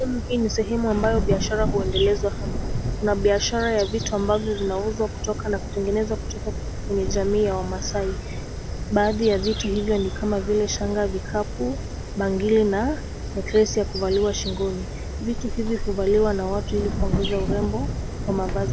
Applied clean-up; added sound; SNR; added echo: none; Fire + Thunder / Rain; 4 dB; none.